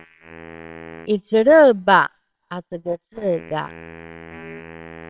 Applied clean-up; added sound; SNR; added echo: neural separator model SepFormer WHAMR!.